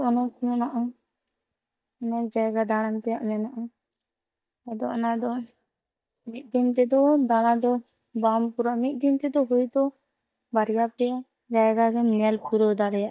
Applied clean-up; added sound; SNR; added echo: neural mask model DeepFilterNet 3.